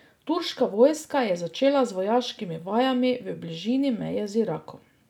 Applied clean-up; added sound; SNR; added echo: none; none; none; none.